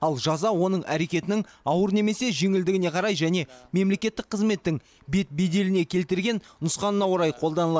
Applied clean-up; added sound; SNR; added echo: none; none; none; none.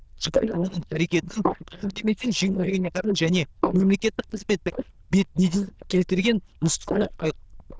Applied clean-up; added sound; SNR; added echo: neural diffusion model UNIVERSE++.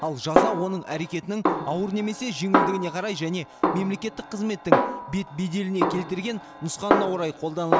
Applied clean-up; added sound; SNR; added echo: none; Snare drum; -2 dB; none.